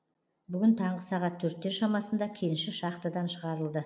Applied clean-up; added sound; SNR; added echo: none; none; none; none.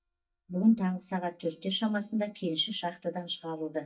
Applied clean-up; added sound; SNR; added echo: neural mask model DeepFilterNet 3.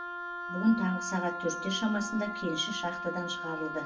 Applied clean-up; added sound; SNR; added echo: none; Wind instrument, woodwind instrument; 5 dB; reverberation time 0.1 s.